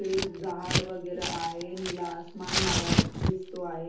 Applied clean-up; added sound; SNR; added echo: none; Scissors; -3 dB; reverberation time 0.5 s.